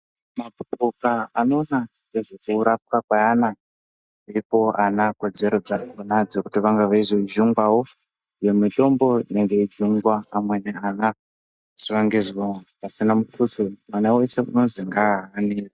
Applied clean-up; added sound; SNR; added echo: neural mask model DeepFilterNet 3.